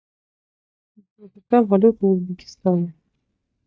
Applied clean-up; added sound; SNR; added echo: neural mask model DeepFilterNet 3.